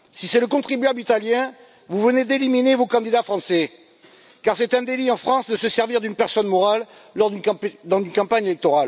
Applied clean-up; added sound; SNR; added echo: none; none; none; none.